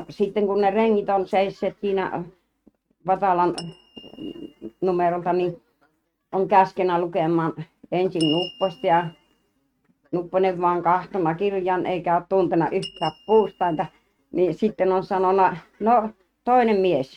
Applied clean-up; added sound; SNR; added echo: neural mask model RNNoise.